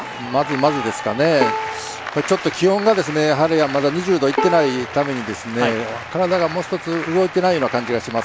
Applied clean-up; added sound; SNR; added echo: none; Bowed string instrument; 11 dB; none.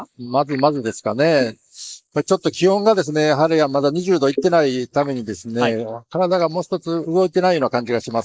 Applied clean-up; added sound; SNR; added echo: neural mask model Resemble Enhance denoiser.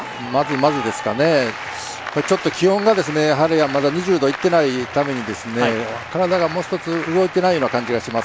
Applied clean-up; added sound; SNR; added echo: none; none; none; none.